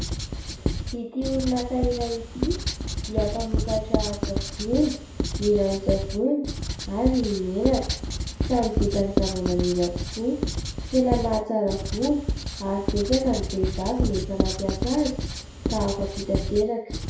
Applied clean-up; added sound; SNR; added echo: none; Writing; 2 dB; reverberation time 0.6 s.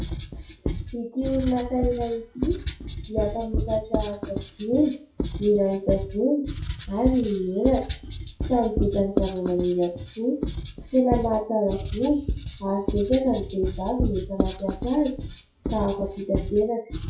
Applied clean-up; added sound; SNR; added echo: classical method WPE with log-MMSE.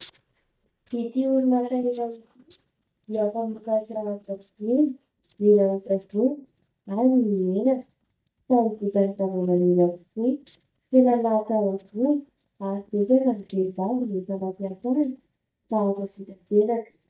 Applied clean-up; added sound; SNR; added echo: neural mask model DeepFilterNet 3.